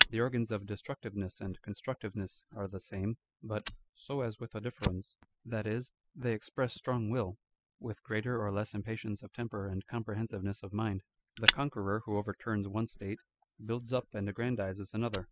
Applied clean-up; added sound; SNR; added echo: classical method spectral subtraction.